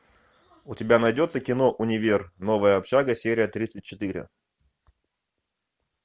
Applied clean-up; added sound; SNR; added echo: none; none; none; none.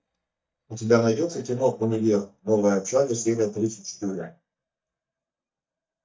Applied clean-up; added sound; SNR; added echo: neural mask model DeepFilterNet 3.